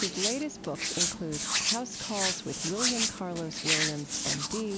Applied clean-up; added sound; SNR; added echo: none; Hands; -3 dB; none.